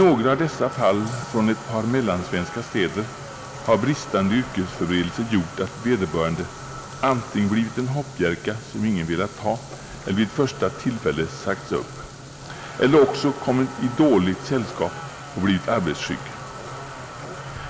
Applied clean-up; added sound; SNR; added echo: none; Frying (food) + Motor vehicle (road); 13 dB; none.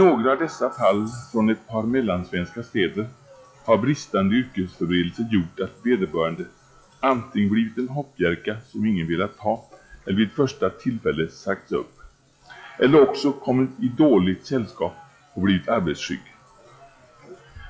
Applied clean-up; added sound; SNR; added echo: classical method log-MMSE.